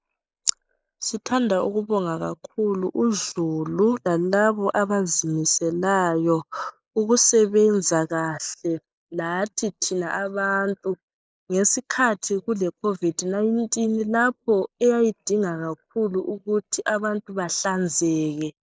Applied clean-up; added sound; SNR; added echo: neural mask model Resemble Enhance denoiser.